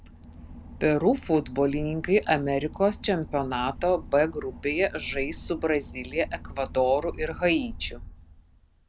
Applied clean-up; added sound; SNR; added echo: none; Engine / Boat, Water vehicle; 14 dB; none.